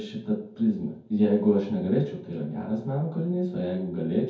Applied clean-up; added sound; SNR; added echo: none; none; none; reverberation time 0.6 s.